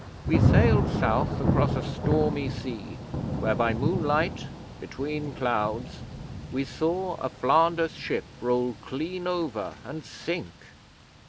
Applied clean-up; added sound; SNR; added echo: none; Thunder / Rain; 1 dB; none.